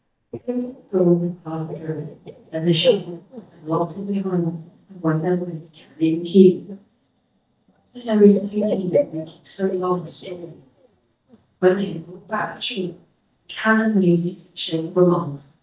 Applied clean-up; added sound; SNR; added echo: neural mask model DeepFilterNet 3.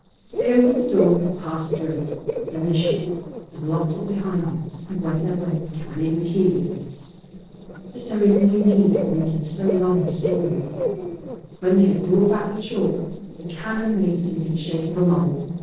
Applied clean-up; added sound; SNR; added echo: neural separator model SepFormer DNS4.